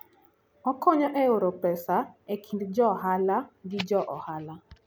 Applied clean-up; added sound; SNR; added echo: none; none; none; none.